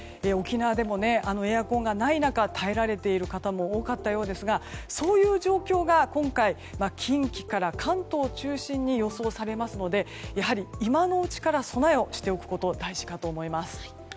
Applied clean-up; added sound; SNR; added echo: none; none; none; none.